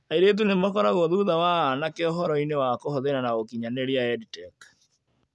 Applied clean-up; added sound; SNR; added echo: none; none; none; none.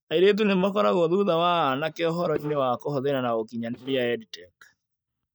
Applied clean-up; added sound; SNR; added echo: neural mask model DeepFilterNet 3.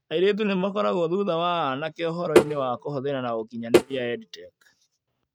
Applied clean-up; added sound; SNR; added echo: neural mask model RNNoise.